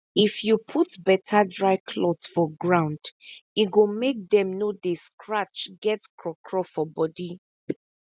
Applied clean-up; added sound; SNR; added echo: none; none; none; none.